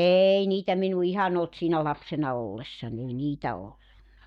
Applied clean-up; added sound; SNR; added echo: neural mask model DeepFilterNet 3.